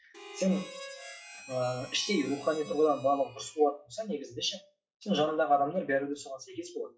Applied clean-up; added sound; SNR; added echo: classical method WPE with log-MMSE.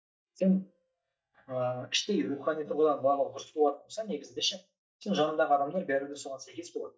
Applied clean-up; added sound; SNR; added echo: neural mask model DeepFilterNet 3.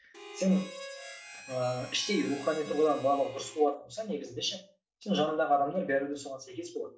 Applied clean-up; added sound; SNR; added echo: none; Harmonica; 14 dB; reverberation time 0.3 s.